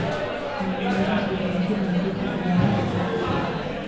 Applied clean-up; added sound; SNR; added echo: none; Microwave oven; -1 dB; reverberation time 0.9 s.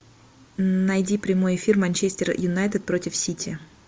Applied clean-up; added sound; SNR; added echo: none; none; none; none.